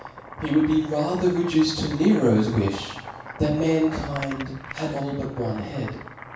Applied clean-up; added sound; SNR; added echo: none; Boiling; 15 dB; reverberation time 0.7 s.